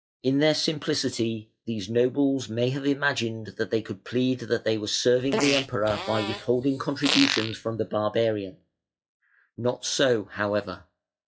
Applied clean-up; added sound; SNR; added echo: classical method log-MMSE.